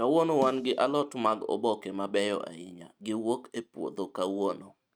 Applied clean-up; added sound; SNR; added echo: neural mask model RNNoise.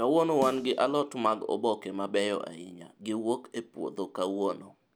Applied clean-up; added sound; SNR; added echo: none; Snare drum; 18 dB; none.